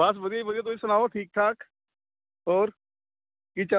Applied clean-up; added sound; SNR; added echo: none; none; none; none.